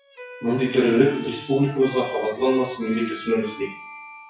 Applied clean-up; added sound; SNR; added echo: classical method WPE with log-MMSE.